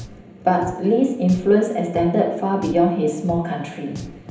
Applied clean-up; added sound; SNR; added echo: none; Drum; 18 dB; reverberation time 0.8 s.